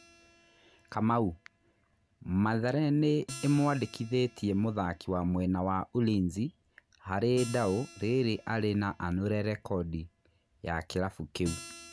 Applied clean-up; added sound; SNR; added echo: none; Acoustic guitar; 20 dB; none.